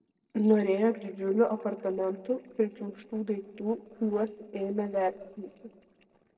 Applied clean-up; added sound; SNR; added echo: neural separator model SepFormer DNS4.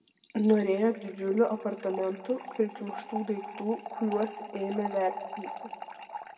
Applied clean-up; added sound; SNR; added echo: none; Fill (with liquid) / Trickle, dribble; 12 dB; reverberation time 1.2 s.